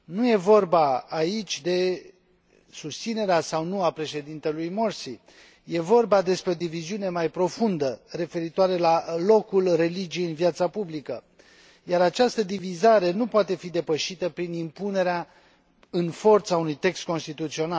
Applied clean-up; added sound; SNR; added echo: none; none; none; none.